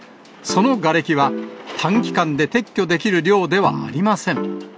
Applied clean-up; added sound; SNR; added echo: none; none; none; none.